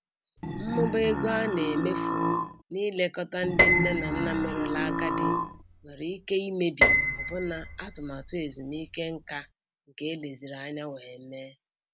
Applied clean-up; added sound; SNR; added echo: none; Burping, eructation + Piano; -4 dB; none.